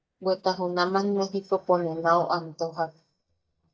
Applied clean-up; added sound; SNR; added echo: neural mask model DeepFilterNet 3.